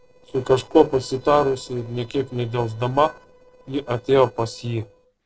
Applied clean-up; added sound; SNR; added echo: neural separator model SepFormer DNS4.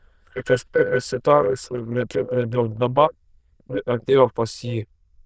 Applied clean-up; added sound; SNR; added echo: neural diffusion model UNIVERSE++.